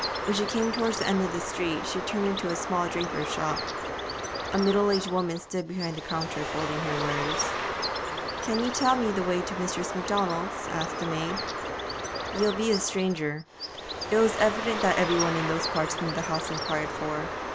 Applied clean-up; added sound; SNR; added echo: none; Bird; 3 dB; none.